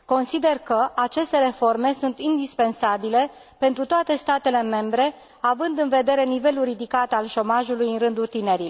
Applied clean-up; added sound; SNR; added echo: none; none; none; none.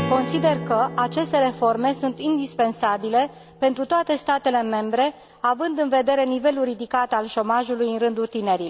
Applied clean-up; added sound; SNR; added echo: none; Strum; 14 dB; none.